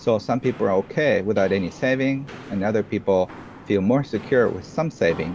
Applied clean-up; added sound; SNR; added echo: none; Walk, footsteps; 18 dB; none.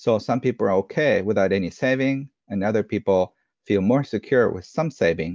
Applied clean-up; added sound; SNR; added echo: none; none; none; none.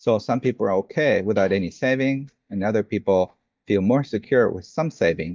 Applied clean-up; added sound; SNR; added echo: neural mask model DeepFilterNet 3.